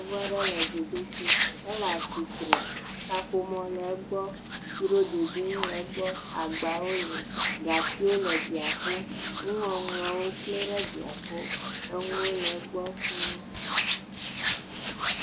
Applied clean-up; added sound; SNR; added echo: none; Hands; -4 dB; none.